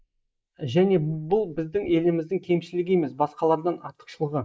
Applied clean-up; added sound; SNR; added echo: neural mask model Resemble Enhance denoiser.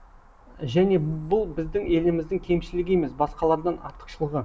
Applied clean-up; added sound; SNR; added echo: none; Bird; 16 dB; none.